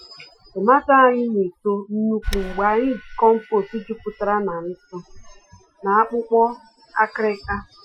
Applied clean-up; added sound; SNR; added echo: classical method Wiener filter.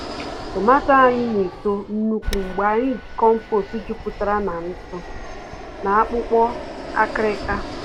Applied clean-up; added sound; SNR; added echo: none; Fixed-wing aircraft, airplane; 10 dB; none.